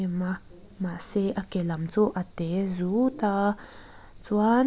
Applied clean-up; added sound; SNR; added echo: none; none; none; none.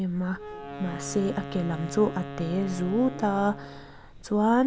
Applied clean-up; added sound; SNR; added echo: none; Wind instrument, woodwind instrument; 12 dB; none.